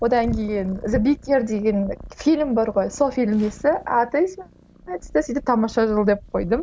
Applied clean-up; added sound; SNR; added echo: none; Purr; 16 dB; none.